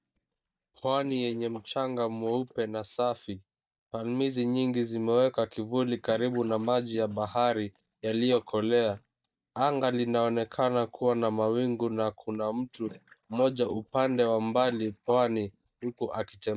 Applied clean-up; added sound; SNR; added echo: neural mask model DeepFilterNet 3.